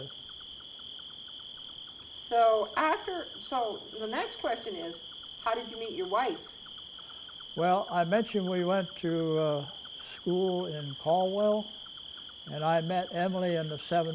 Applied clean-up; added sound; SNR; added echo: none; Cricket; 13 dB; none.